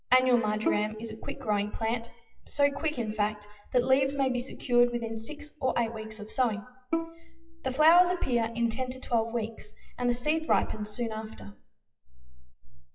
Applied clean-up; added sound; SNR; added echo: classical method WPE with log-MMSE.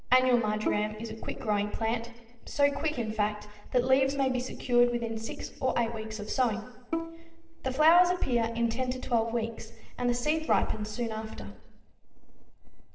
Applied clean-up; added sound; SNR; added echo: neural separator model SepFormer DNS4.